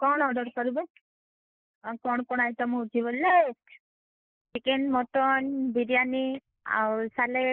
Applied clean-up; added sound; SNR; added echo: neural mask model Resemble Enhance denoiser.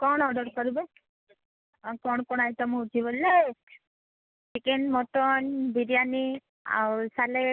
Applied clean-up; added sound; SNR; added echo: none; none; none; none.